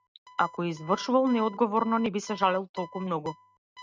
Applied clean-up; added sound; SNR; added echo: neural mask model RNNoise.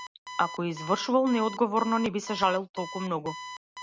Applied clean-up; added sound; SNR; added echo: none; Alarm; 13 dB; none.